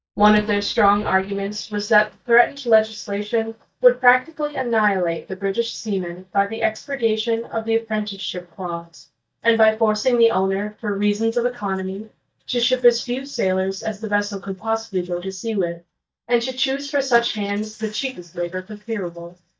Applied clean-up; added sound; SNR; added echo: neural mask model DeepFilterNet 3.